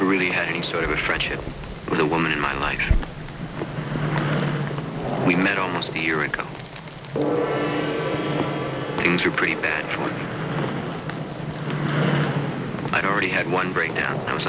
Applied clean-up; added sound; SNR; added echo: none; Gong + Rain; 6 dB; none.